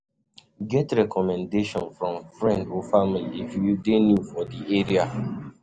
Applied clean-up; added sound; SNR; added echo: none; none; none; none.